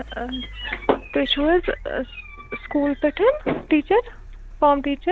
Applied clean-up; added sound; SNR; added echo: none; Car; 16 dB; none.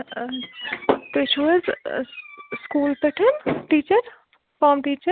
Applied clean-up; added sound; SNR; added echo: none; none; none; none.